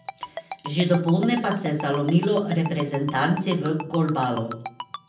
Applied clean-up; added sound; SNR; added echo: none; Ringtone; 13 dB; reverberation time 0.6 s.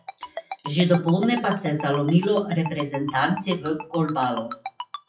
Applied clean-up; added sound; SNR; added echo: classical method WPE with log-MMSE.